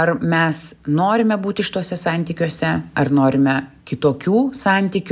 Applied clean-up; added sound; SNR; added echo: none; none; none; none.